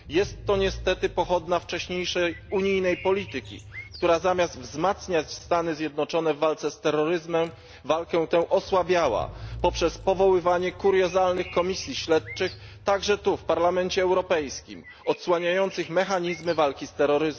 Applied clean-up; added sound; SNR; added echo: none; Engine / Car + Bird; 17 dB; none.